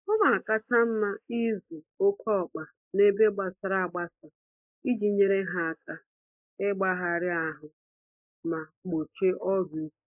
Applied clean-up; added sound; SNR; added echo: neural mask model Resemble Enhance denoiser.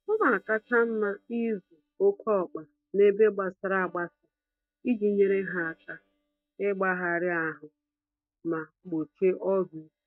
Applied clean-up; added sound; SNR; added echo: neural mask model DeepFilterNet 3.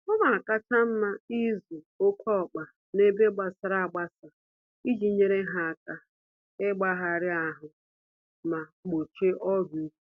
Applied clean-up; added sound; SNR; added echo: none; none; none; none.